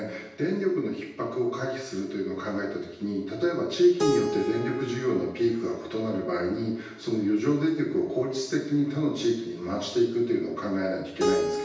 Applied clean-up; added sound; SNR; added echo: none; Keyboard (musical); 9 dB; reverberation time 0.9 s.